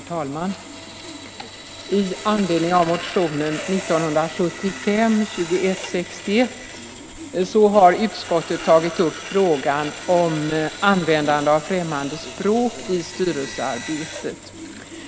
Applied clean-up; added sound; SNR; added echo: none; Sawing; 13 dB; none.